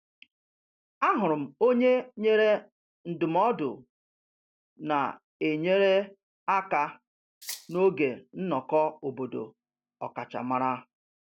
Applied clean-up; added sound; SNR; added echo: none; Rattle (instrument); 14 dB; none.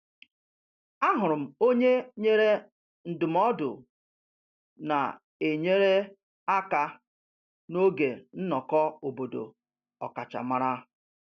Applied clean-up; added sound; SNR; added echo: none; none; none; none.